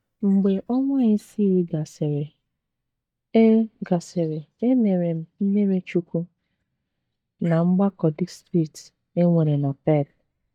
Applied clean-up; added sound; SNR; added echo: neural mask model DeepFilterNet 3.